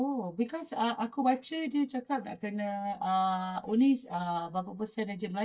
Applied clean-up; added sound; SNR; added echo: neural mask model DeepFilterNet 3.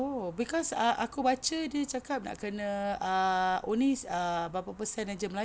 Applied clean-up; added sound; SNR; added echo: none; none; none; none.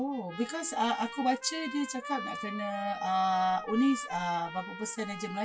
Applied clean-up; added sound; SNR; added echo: classical method WPE with log-MMSE.